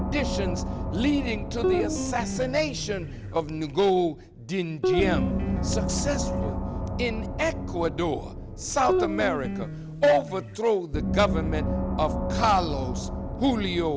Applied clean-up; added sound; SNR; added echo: none; Gong + Guitar; 1 dB; none.